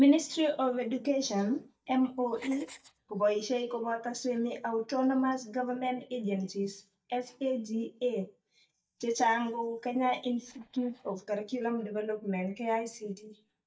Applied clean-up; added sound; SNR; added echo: neural mask model DeepFilterNet 3.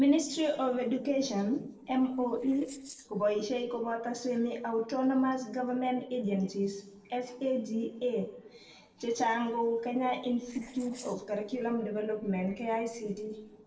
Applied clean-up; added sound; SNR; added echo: neural separator model SepFormer DNS4.